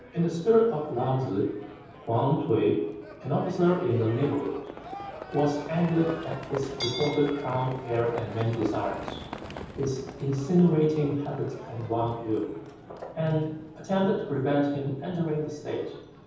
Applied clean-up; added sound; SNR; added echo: none; Livestock, farm animals, working animals; 14 dB; reverberation time 0.9 s.